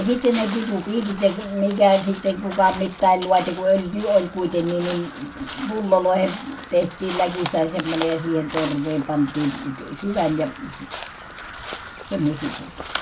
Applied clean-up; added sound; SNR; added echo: none; Crow; 10 dB; reverberation time 0.2 s.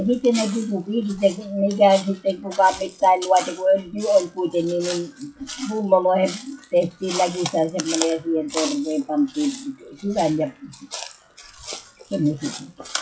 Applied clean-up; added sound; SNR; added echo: classical method WPE with log-MMSE.